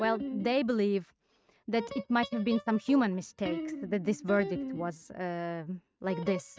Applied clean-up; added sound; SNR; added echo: neural mask model RNNoise.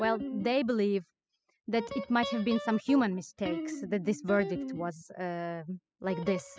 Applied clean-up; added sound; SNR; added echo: classical method spectral subtraction.